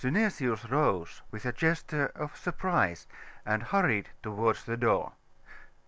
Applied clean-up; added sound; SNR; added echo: none; none; none; none.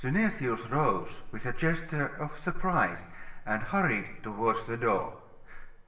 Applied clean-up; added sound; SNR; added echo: none; none; none; reverberation time 0.9 s.